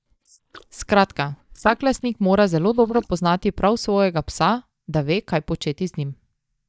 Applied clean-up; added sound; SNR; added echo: neural mask model DeepFilterNet 3.